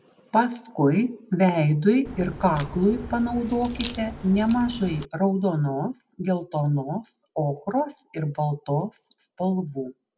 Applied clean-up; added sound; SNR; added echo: none; Crack; 13 dB; none.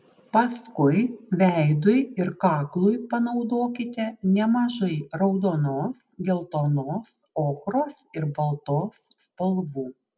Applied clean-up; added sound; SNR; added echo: none; none; none; none.